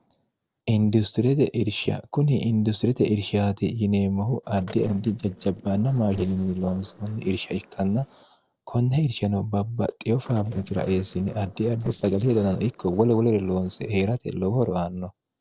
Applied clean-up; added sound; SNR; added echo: neural separator model SepFormer DNS4.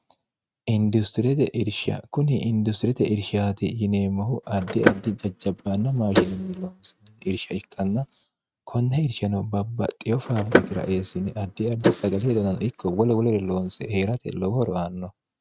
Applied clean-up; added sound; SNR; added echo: neural mask model RNNoise.